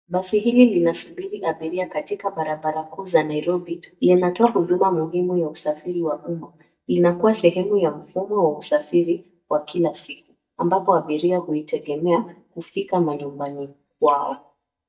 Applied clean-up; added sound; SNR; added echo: neural mask model DeepFilterNet 3.